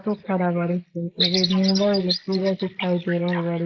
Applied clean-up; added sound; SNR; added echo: neural mask model Resemble Enhance denoiser.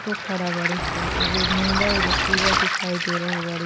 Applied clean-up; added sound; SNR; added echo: none; Waves, surf + Chirp, tweet; -4 dB; none.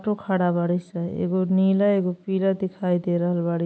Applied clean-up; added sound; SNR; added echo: none; none; none; none.